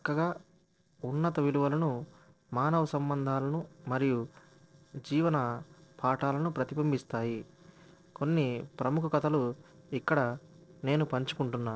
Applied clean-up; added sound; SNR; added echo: neural separator model SepFormer DNS4.